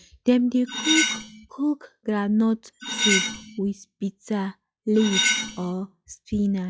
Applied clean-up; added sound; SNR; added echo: classical method log-MMSE.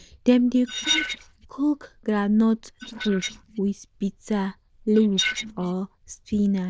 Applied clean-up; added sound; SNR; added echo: neural diffusion model UNIVERSE++.